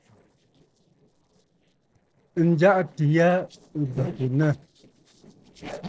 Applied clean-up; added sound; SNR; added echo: neural separator model SepFormer DNS4.